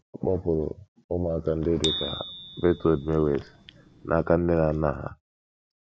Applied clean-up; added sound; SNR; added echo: none; Bicycle bell; 11 dB; none.